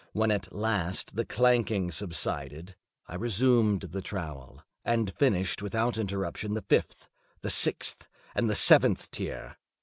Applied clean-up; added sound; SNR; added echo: none; none; none; none.